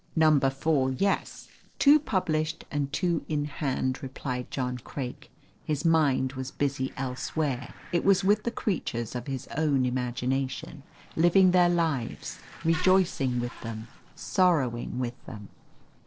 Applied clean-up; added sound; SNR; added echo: neural separator model SepFormer DNS4.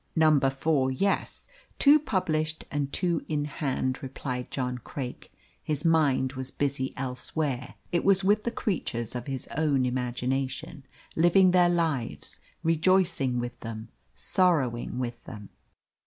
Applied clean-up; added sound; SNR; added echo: none; none; none; none.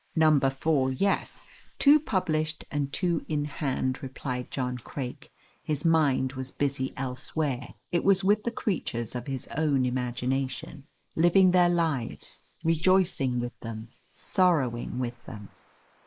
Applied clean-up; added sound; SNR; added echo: neural mask model Resemble Enhance denoiser.